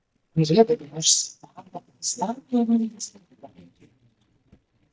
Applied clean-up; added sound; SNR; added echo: neural mask model DeepFilterNet 3.